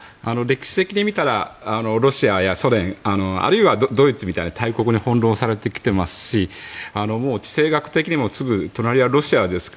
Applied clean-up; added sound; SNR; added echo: none; none; none; none.